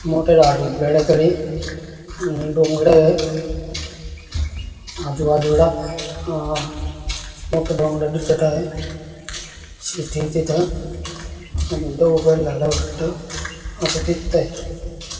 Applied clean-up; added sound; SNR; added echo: none; Run; 11 dB; reverberation time 2.4 s.